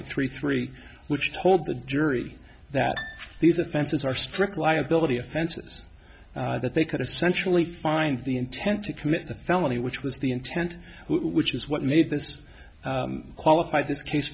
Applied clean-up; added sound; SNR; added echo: none; Piano; 17 dB; none.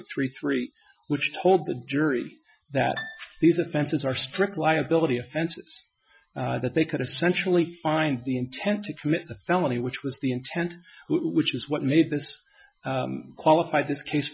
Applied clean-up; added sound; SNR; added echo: classical method Wiener filter.